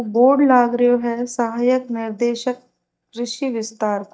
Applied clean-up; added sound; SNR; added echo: neural mask model DeepFilterNet 3.